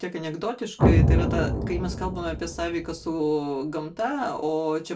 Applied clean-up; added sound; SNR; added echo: none; Explosion; -3 dB; reverberation time 0.2 s.